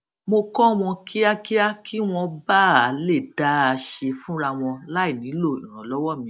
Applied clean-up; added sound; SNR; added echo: none; none; none; none.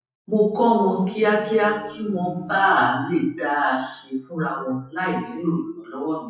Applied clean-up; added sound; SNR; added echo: classical method WPE with log-MMSE.